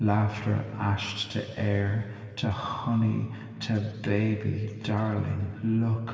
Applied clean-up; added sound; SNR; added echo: none; none; none; reverberation time 2.6 s.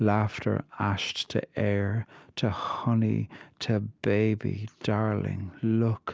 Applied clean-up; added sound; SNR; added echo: none; none; none; none.